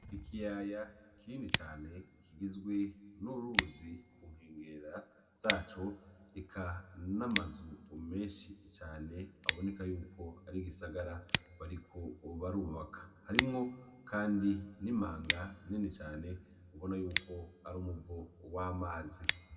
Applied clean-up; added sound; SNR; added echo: none; Scissors; -1 dB; reverberation time 1.5 s.